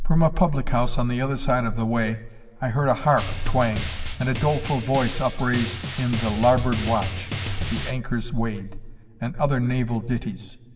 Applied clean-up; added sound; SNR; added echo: none; Drum; 11 dB; reverberation time 2.4 s.